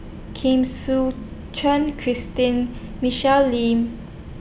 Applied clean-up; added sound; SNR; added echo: none; none; none; none.